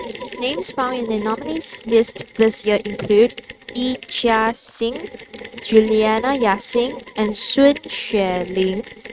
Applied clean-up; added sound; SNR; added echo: neural mask model RNNoise.